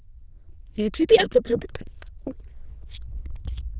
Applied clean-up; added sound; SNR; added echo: neural diffusion model UNIVERSE++.